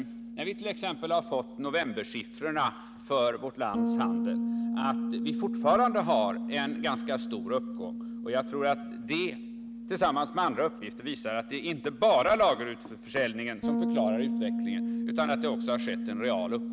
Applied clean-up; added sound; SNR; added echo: none; Bass guitar; 4 dB; none.